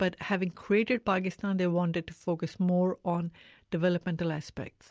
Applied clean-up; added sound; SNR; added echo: none; none; none; none.